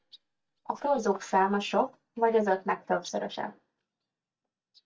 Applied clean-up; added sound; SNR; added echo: neural mask model DeepFilterNet 3.